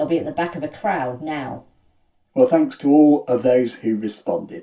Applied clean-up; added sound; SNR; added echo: none; none; none; reverberation time 0.2 s.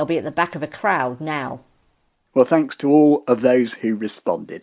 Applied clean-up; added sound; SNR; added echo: none; none; none; none.